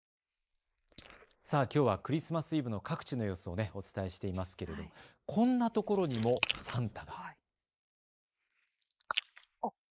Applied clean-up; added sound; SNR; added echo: neural mask model Resemble Enhance denoiser.